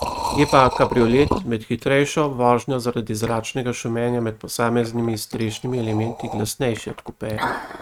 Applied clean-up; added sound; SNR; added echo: neural mask model RNNoise.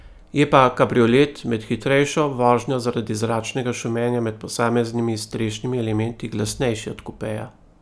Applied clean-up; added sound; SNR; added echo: none; none; none; none.